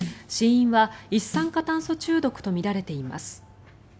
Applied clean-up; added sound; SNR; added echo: none; Snare drum; 14 dB; none.